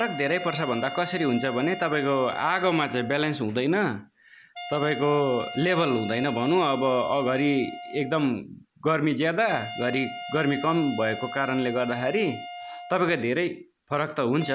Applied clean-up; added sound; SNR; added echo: none; Wind instrument, woodwind instrument; 13 dB; none.